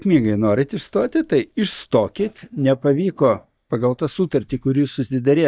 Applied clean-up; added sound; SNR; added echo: neural mask model DeepFilterNet 3.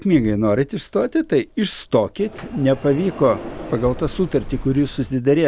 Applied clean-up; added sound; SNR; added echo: none; Sliding door; 17 dB; none.